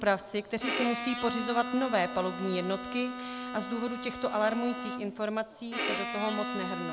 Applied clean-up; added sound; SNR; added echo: none; Bowed string instrument; 5 dB; none.